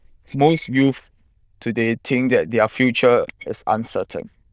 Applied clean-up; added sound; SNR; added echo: neural diffusion model UNIVERSE++.